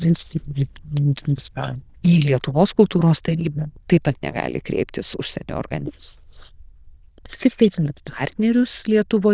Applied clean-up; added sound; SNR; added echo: neural diffusion model UNIVERSE++.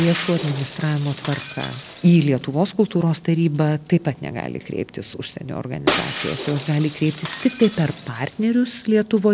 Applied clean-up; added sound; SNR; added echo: none; Shatter; 12 dB; none.